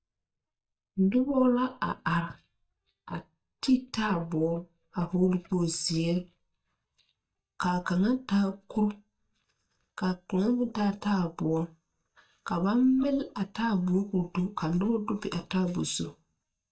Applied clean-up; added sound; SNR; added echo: neural mask model DeepFilterNet 3.